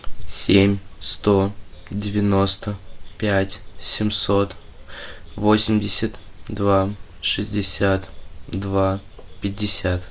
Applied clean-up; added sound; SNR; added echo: none; none; none; none.